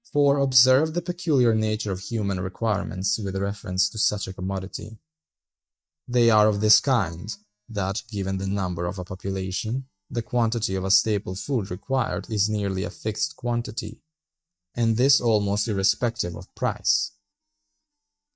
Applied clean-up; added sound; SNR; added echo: neural mask model DeepFilterNet 3.